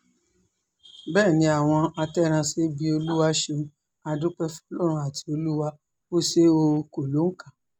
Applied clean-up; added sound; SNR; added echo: none; none; none; none.